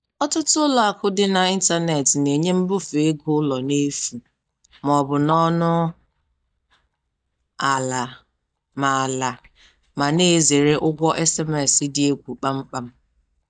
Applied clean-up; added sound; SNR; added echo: neural mask model DeepFilterNet 3.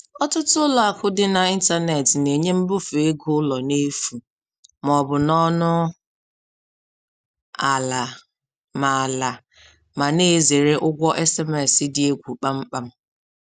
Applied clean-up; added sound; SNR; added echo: none; none; none; none.